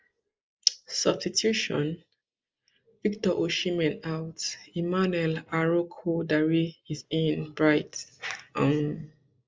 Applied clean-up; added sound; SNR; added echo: neural mask model Resemble Enhance denoiser.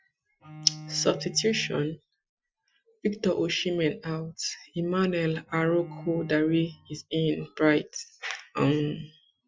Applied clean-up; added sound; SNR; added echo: classical method Wiener filter.